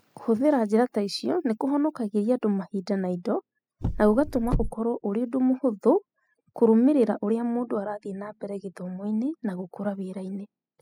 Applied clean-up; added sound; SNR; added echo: classical method spectral subtraction.